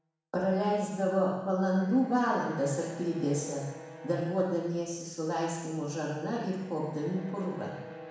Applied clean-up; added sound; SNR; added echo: none; Bowed string instrument; 18 dB; reverberation time 1.1 s.